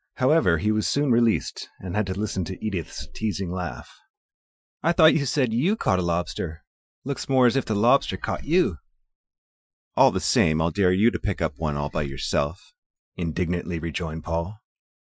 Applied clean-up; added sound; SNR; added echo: classical method Wiener filter.